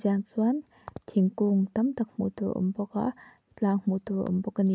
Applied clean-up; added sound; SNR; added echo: none; none; none; none.